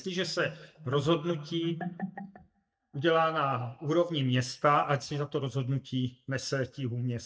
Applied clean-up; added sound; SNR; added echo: neural mask model DeepFilterNet 3.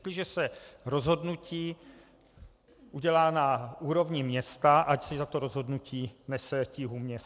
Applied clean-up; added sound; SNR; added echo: none; none; none; none.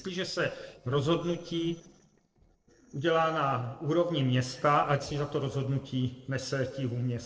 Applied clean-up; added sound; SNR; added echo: neural separator model SepFormer DNS4.